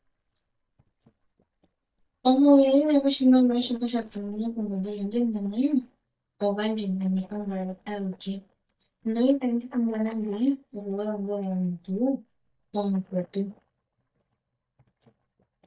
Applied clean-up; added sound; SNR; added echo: neural mask model DeepFilterNet 3.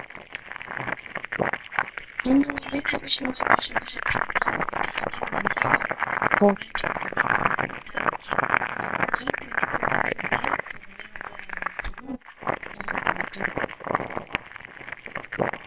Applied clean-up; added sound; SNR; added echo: neural separator model SepFormer WHAMR!.